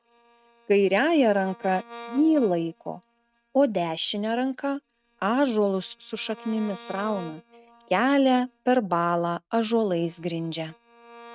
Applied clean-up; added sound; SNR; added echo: neural mask model RNNoise.